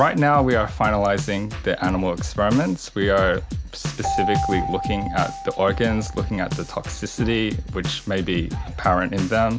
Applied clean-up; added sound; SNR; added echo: none; Keyboard (musical) + Drum kit; 6 dB; none.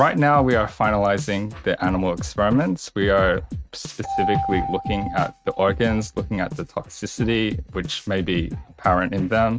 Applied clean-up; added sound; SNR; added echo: neural mask model RNNoise.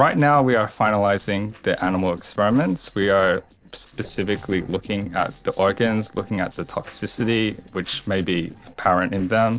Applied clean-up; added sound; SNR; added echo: neural separator model SepFormer DNS4.